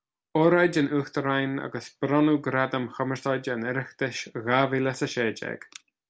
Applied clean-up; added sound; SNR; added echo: none; none; none; none.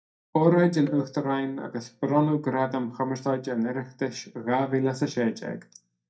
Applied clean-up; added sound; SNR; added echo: neural mask model DeepFilterNet 3.